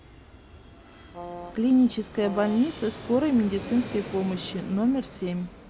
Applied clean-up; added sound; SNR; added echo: none; Fixed-wing aircraft, airplane + Brass instrument; 13 dB; none.